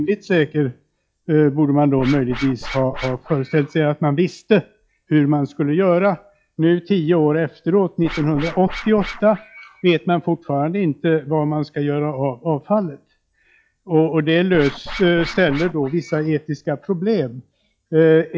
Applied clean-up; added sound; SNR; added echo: classical method log-MMSE.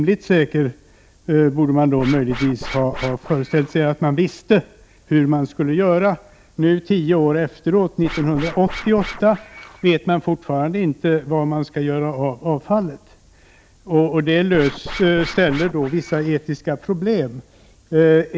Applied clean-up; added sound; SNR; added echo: none; Scratching (performance technique); 13 dB; none.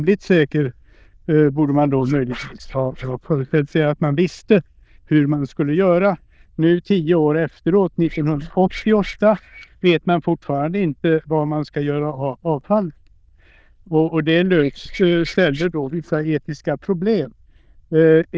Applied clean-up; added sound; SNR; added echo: neural diffusion model UNIVERSE++.